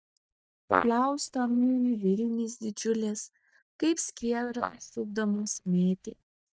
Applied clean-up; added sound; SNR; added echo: neural mask model DeepFilterNet 3.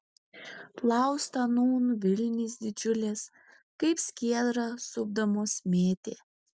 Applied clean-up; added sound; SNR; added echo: none; none; none; none.